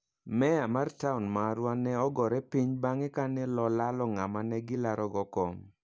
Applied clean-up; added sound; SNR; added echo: none; none; none; none.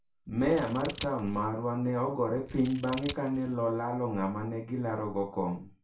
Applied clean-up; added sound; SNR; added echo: none; Scissors; 10 dB; reverberation time 0.3 s.